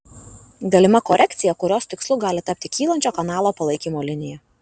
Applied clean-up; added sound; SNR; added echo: none; none; none; none.